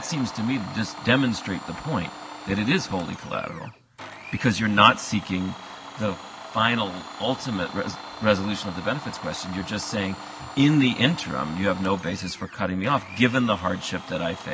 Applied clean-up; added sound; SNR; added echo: none; Domestic sounds, home sounds; 14 dB; none.